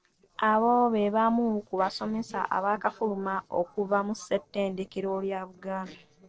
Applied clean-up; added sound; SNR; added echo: neural separator model SepFormer DNS4.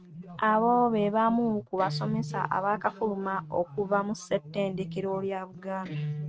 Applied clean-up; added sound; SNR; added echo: neural mask model RNNoise.